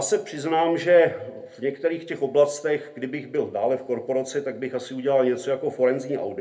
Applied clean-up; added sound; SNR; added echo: none; none; none; reverberation time 0.3 s.